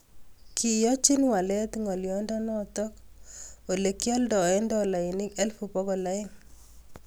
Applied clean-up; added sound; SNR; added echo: none; none; none; none.